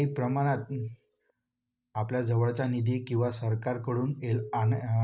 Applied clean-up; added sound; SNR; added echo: neural mask model DeepFilterNet 3.